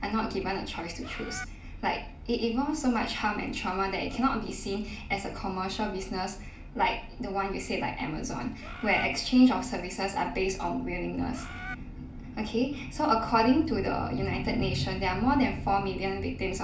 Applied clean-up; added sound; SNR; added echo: none; Bird; 11 dB; reverberation time 0.4 s.